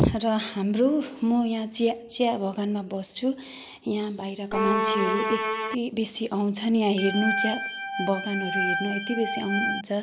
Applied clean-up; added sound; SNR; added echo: none; Bowed string instrument + Organ; 1 dB; none.